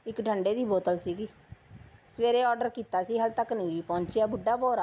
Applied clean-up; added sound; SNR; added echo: none; none; none; none.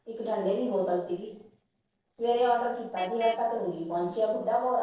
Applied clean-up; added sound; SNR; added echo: neural separator model SepFormer DNS4.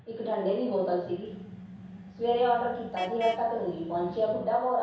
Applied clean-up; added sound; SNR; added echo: none; Vehicle horn, car horn, honking; 16 dB; reverberation time 0.7 s.